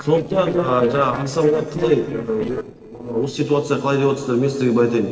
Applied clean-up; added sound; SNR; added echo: neural separator model SepFormer DNS4.